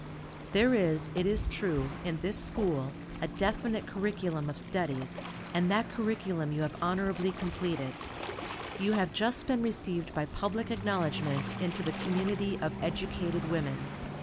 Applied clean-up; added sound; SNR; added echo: none; Waves, surf; 8 dB; none.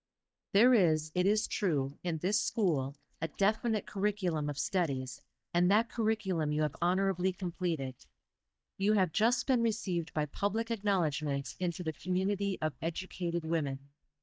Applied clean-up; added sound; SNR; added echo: neural mask model DeepFilterNet 3.